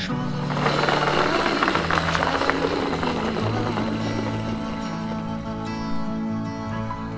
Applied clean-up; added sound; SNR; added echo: none; Engine; -1 dB; none.